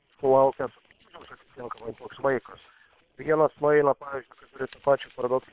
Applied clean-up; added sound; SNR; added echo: neural separator model SepFormer WHAM!.